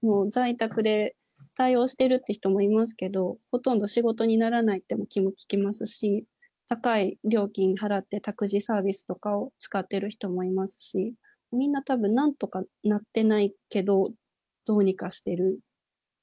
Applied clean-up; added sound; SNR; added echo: none; none; none; none.